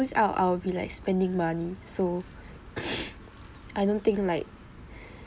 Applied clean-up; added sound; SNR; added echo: none; none; none; none.